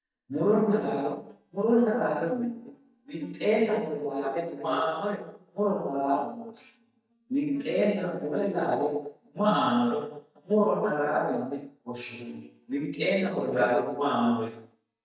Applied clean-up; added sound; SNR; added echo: neural mask model DeepFilterNet 3.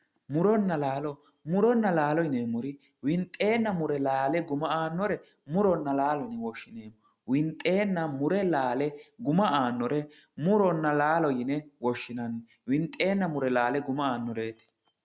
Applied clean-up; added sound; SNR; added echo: none; none; none; none.